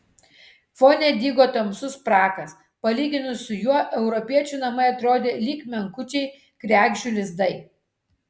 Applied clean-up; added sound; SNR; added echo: none; none; none; none.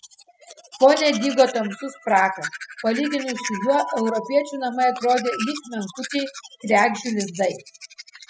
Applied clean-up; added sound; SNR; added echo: classical method spectral subtraction.